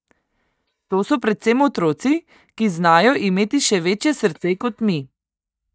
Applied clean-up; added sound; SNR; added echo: neural mask model DeepFilterNet 3.